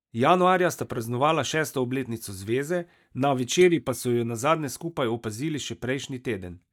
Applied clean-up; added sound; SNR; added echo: neural mask model DeepFilterNet 3.